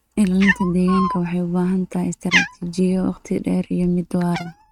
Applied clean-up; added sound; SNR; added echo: neural mask model RNNoise.